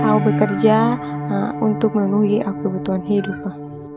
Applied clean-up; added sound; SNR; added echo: none; Piano; 6 dB; none.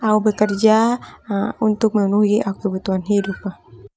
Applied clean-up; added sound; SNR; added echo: none; none; none; none.